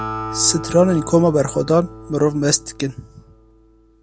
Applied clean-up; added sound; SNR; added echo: none; Acoustic guitar; 13 dB; none.